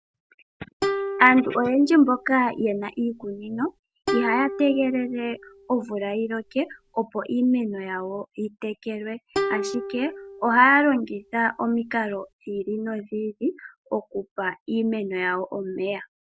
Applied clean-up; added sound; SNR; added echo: none; Plucked string instrument; 9 dB; none.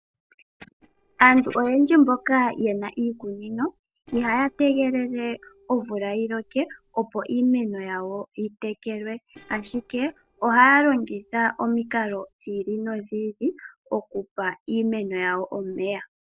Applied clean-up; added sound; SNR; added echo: neural separator model SepFormer DNS4.